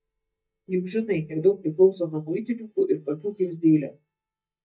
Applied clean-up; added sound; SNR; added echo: neural mask model DeepFilterNet 3.